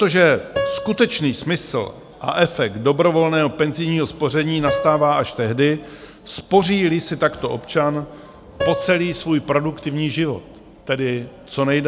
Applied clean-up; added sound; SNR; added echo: none; Piano; 12 dB; none.